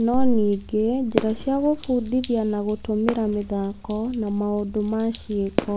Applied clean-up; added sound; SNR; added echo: none; Fireworks + Drip; 12 dB; none.